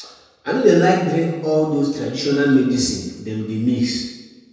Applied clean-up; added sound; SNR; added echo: none; none; none; reverberation time 1.2 s.